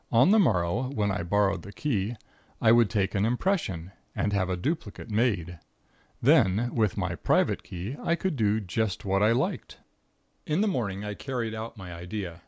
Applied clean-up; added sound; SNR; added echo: none; none; none; none.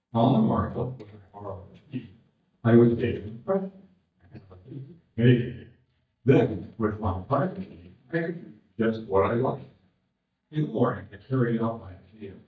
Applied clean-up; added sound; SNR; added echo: neural mask model DeepFilterNet 3.